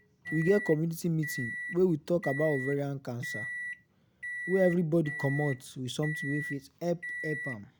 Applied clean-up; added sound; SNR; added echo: none; Microwave oven; 9 dB; none.